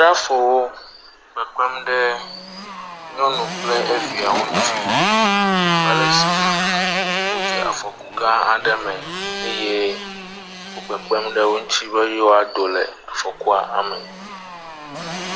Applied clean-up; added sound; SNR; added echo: none; Motorcycle; 3 dB; none.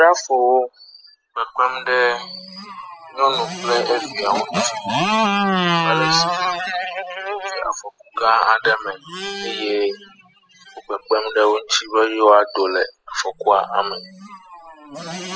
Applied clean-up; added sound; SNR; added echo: classical method spectral subtraction.